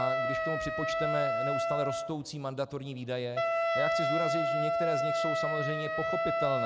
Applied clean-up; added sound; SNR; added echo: none; Wind instrument, woodwind instrument; -5 dB; none.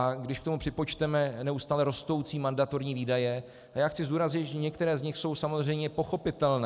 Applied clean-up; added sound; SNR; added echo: none; none; none; none.